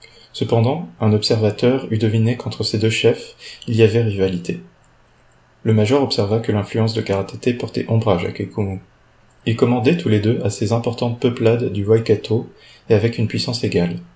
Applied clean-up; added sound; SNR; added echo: none; none; none; none.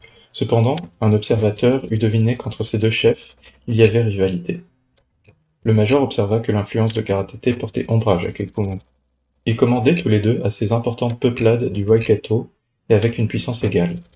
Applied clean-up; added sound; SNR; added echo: neural mask model RNNoise.